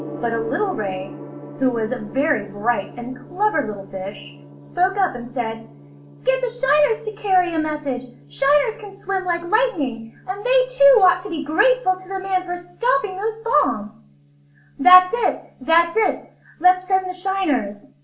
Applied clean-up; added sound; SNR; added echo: none; Gong; 19 dB; reverberation time 0.4 s.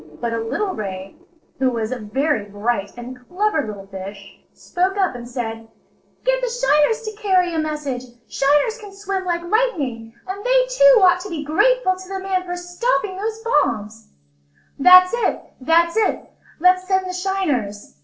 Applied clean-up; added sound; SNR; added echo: neural separator model SepFormer DNS4.